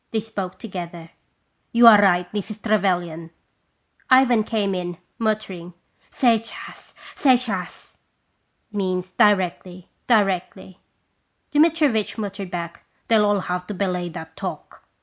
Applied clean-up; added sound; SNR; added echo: none; none; none; none.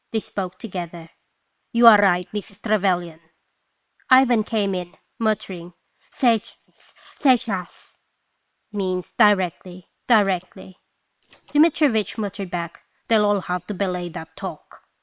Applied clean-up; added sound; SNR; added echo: neural separator model SepFormer WHAM!.